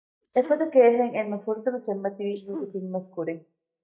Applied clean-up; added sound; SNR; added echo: neural mask model DeepFilterNet 3.